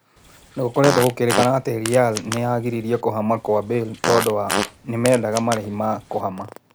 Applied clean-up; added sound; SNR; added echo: none; Fart; 7 dB; none.